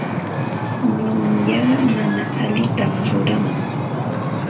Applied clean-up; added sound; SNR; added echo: none; Wind / Ocean; 0 dB; reverberation time 0.2 s.